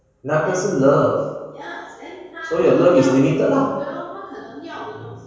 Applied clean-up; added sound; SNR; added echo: none; none; none; reverberation time 1.2 s.